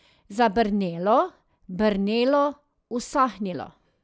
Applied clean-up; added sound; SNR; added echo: none; none; none; none.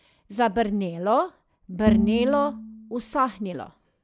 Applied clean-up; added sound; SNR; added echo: none; Bowed string instrument; 2 dB; none.